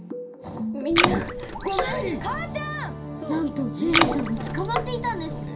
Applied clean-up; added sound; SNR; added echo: none; Water / Splash, splatter; 0 dB; reverberation time 0.3 s.